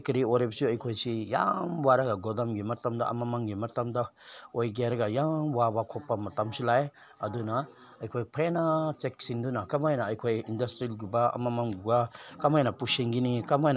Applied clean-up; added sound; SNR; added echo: none; none; none; none.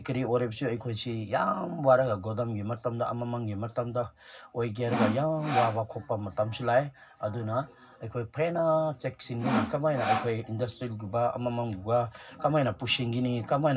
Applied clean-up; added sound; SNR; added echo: none; Sawing; 1 dB; reverberation time 0.4 s.